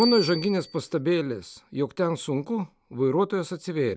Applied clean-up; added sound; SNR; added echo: none; Bicycle bell; 13 dB; none.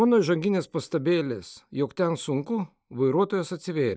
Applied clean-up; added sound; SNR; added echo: neural mask model DeepFilterNet 3.